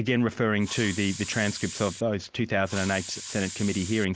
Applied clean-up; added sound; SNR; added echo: none; Hiss; 11 dB; none.